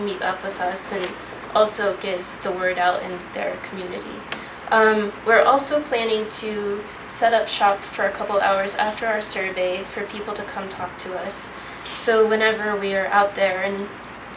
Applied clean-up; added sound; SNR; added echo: none; none; none; none.